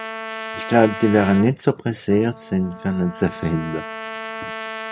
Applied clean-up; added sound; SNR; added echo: none; Trumpet; 11 dB; none.